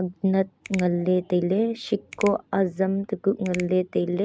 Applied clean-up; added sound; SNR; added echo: none; Finger snapping; 20 dB; none.